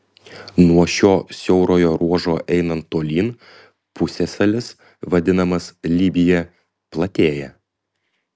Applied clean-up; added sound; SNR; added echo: none; none; none; none.